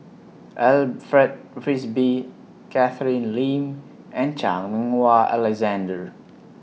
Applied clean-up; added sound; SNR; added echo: none; none; none; none.